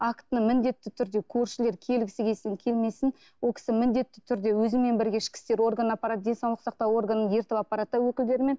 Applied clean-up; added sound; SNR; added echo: none; none; none; none.